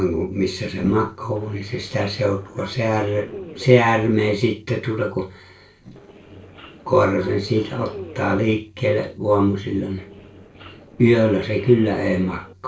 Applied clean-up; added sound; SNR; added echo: neural separator model SepFormer DNS4.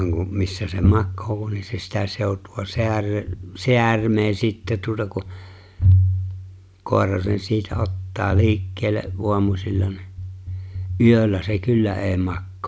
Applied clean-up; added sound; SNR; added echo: none; none; none; none.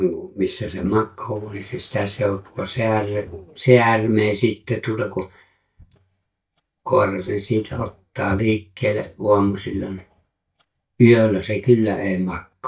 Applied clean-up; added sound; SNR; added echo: neural mask model DeepFilterNet 3.